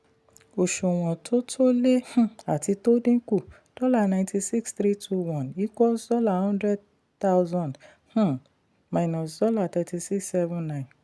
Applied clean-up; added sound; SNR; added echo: none; none; none; none.